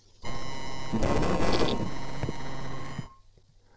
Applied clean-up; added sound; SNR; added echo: neural separator model SepFormer DNS4.